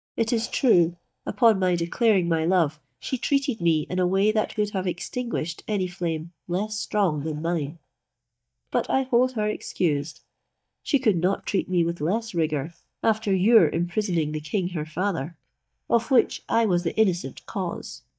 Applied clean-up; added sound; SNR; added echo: neural mask model DeepFilterNet 3.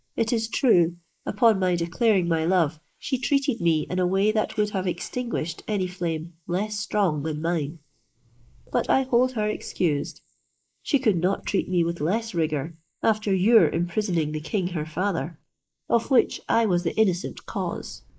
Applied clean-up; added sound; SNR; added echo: neural mask model Resemble Enhance denoiser.